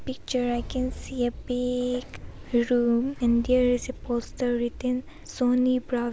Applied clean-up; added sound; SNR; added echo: none; Boom; 14 dB; none.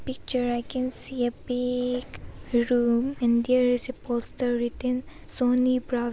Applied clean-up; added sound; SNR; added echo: none; none; none; none.